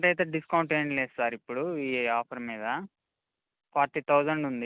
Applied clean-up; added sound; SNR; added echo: none; none; none; none.